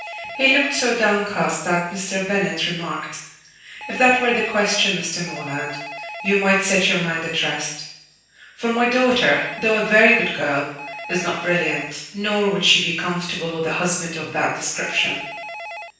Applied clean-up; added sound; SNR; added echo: none; Telephone; 15 dB; reverberation time 0.7 s.